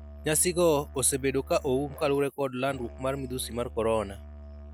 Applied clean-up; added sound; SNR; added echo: none; Musical instrument; 15 dB; none.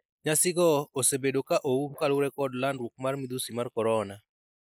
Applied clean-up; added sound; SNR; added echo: neural mask model Resemble Enhance denoiser.